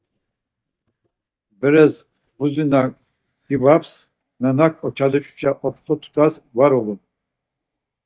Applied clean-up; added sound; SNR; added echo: neural mask model DeepFilterNet 3.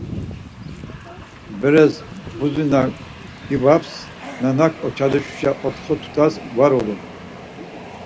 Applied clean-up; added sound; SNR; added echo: none; Train; 15 dB; reverberation time 0.7 s.